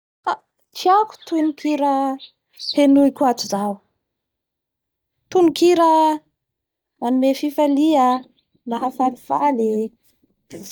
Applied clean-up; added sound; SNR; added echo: neural mask model DeepFilterNet 3.